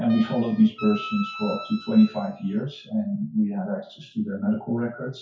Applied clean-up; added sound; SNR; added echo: classical method WPE with log-MMSE.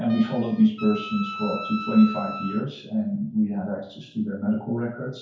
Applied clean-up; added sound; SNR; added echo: none; Wind instrument, woodwind instrument; 11 dB; reverberation time 0.6 s.